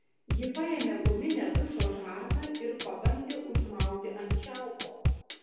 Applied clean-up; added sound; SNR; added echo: none; Bass drum / Drum kit; -3 dB; reverberation time 1.1 s.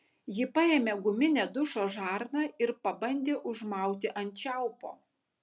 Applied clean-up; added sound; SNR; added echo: none; none; none; none.